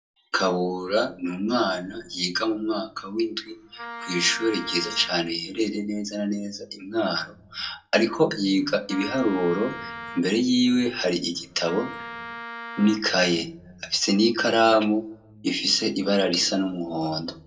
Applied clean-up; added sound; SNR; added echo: none; Wind instrument, woodwind instrument; 13 dB; reverberation time 0.2 s.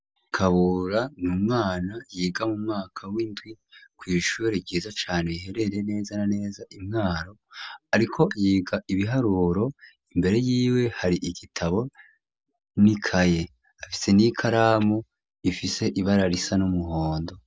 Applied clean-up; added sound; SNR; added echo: none; none; none; none.